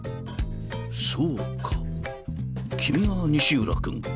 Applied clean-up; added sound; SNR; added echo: none; none; none; none.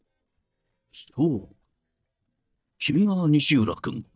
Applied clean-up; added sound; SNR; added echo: neural mask model DeepFilterNet 3.